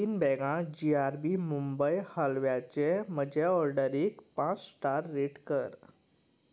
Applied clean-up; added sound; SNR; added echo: none; none; none; none.